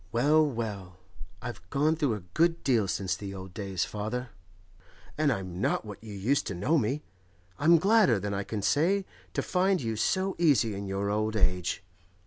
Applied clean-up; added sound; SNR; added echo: none; none; none; none.